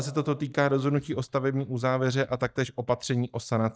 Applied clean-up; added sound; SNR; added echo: neural mask model DeepFilterNet 3.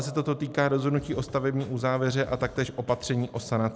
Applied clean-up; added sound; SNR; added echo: none; Snare drum / Drum kit; 19 dB; none.